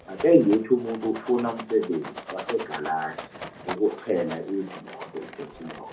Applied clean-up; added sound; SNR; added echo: none; Rattle; 14 dB; reverberation time 0.5 s.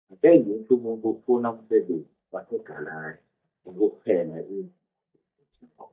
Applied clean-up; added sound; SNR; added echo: neural mask model DeepFilterNet 3.